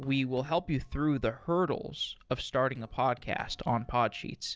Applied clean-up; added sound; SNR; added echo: neural separator model SepFormer DNS4.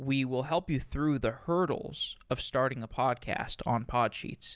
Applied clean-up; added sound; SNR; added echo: none; none; none; none.